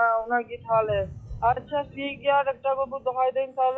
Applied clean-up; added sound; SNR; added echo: classical method log-MMSE.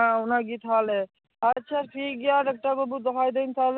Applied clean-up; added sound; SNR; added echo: none; none; none; none.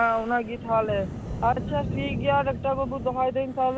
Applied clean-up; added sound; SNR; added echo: none; Wind; 7 dB; none.